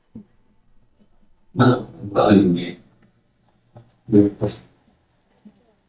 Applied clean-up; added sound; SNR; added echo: neural mask model DeepFilterNet 3.